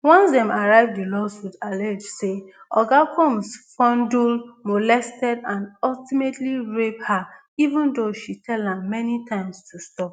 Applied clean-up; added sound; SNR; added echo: none; none; none; none.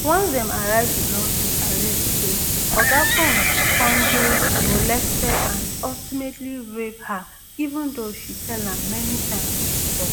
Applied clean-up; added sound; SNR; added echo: none; Livestock, farm animals, working animals + Hiss; -5 dB; none.